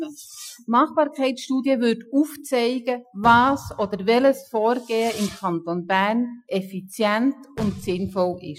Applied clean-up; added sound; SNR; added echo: classical method Wiener filter.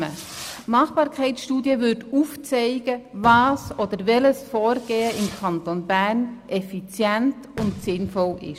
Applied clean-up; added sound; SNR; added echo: none; Fireworks; 18 dB; none.